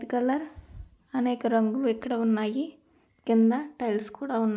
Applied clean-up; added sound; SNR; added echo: none; none; none; none.